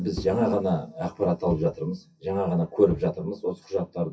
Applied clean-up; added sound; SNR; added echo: classical method WPE with log-MMSE.